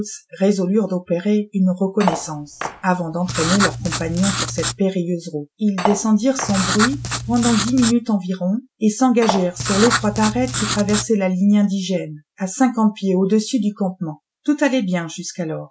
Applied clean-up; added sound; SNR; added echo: none; Writing + Cutlery, silverware; 4 dB; none.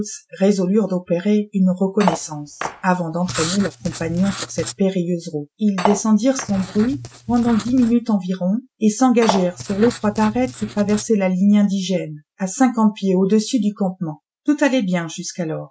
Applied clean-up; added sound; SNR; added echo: neural mask model RNNoise.